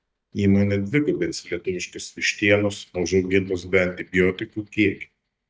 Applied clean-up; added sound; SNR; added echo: neural mask model DeepFilterNet 3.